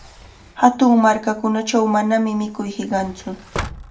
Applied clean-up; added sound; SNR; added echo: none; Sliding door; 17 dB; reverberation time 0.3 s.